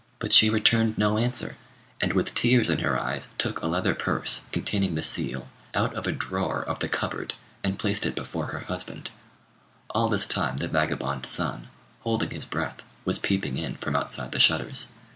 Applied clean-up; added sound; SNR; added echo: none; none; none; none.